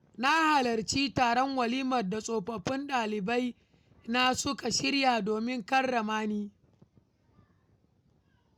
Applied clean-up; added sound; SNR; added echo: none; none; none; none.